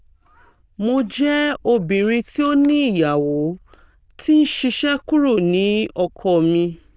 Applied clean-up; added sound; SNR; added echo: neural diffusion model UNIVERSE++.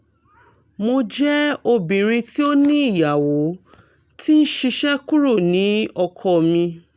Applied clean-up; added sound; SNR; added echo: none; none; none; none.